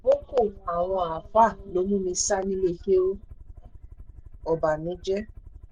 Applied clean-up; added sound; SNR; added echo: none; Aircraft; 18 dB; none.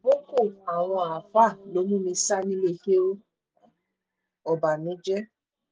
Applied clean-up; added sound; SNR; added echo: none; none; none; none.